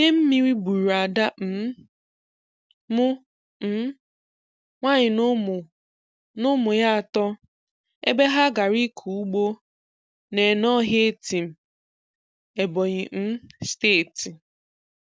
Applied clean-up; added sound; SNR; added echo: none; none; none; none.